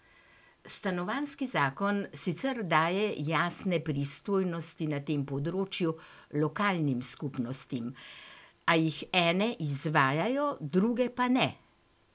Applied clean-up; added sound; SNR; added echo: none; none; none; none.